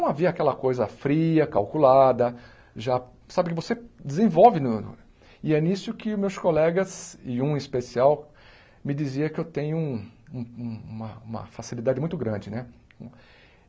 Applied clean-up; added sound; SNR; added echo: none; none; none; none.